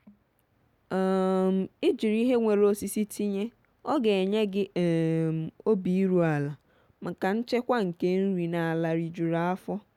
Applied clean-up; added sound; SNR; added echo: none; none; none; none.